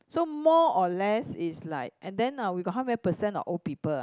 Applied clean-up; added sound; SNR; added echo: none; none; none; none.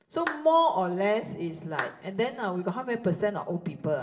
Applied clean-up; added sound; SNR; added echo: none; Clapping; 13 dB; reverberation time 2.5 s.